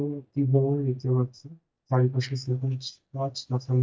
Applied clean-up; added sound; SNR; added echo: neural mask model DeepFilterNet 3.